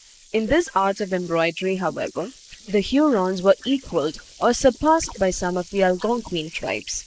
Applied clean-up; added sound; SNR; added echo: neural mask model Resemble Enhance denoiser.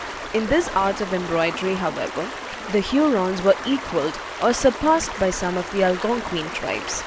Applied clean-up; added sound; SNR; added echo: none; Stream; 9 dB; none.